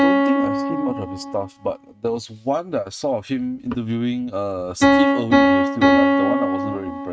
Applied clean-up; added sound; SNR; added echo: neural mask model RNNoise.